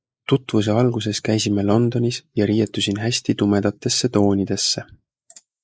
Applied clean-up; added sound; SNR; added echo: neural mask model Resemble Enhance denoiser.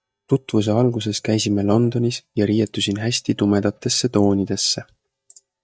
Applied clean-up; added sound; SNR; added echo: neural mask model DeepFilterNet 3.